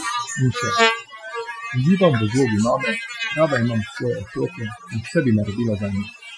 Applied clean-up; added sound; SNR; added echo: classical method Wiener filter.